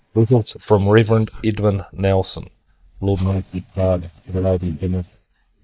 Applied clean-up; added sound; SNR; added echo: neural mask model DeepFilterNet 3.